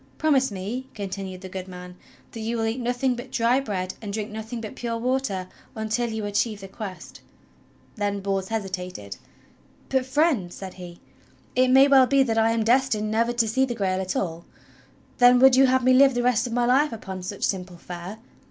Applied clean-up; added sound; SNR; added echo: none; none; none; none.